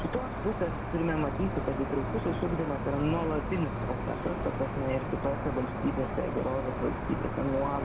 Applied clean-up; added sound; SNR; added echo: none; Cricket; 1 dB; none.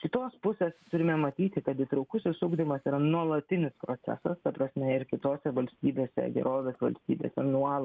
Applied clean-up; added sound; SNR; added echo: none; none; none; none.